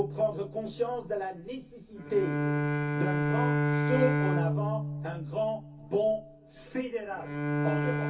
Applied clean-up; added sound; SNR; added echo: none; Bowed string instrument; -2 dB; reverberation time 0.3 s.